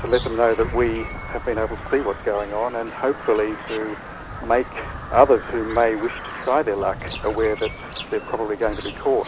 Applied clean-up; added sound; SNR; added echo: none; Bird vocalization, bird call, bird song; 11 dB; none.